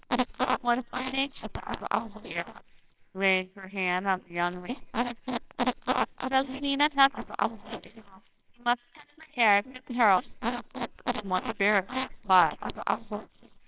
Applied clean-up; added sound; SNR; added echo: neural separator model SepFormer WHAMR!.